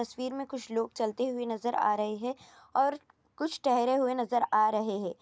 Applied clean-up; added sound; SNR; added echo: none; none; none; none.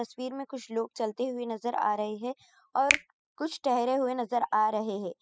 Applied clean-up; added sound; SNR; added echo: classical method spectral subtraction.